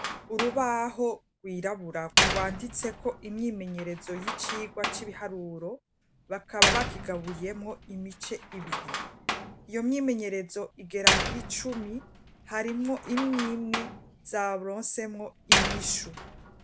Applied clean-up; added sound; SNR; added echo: none; Slam; -1 dB; none.